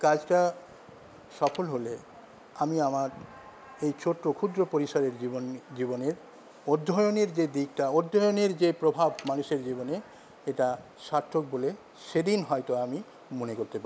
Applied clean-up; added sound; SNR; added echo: none; Mechanisms; 18 dB; none.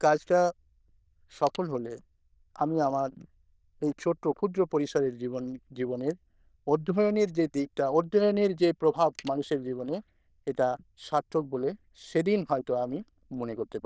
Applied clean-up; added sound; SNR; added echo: neural diffusion model UNIVERSE++.